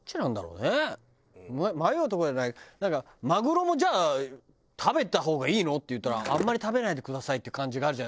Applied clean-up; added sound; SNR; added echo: neural separator model SepFormer DNS4.